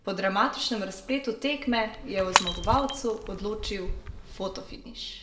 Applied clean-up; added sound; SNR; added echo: none; Shatter / Crushing; 3 dB; reverberation time 1.1 s.